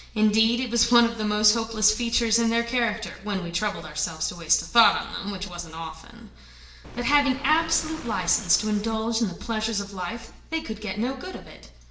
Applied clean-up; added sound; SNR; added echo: none; Waves, surf; 14 dB; reverberation time 0.8 s.